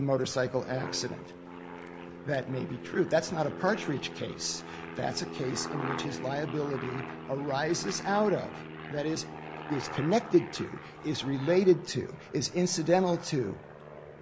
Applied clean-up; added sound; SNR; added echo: none; Aircraft; 10 dB; none.